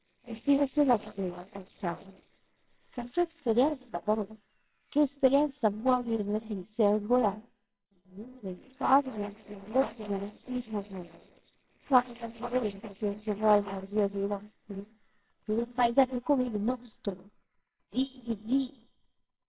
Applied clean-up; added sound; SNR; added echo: neural separator model SepFormer WHAMR!.